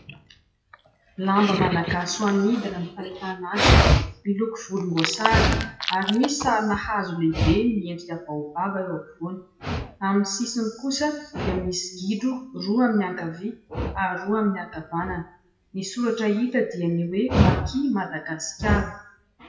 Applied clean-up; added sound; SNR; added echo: classical method WPE with log-MMSE.